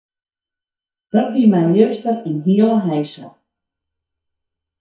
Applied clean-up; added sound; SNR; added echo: neural mask model DeepFilterNet 3.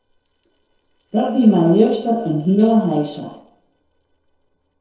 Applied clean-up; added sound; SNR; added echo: neural separator model SepFormer DNS4.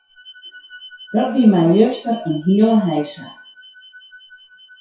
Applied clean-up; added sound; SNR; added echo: classical method WPE with log-MMSE.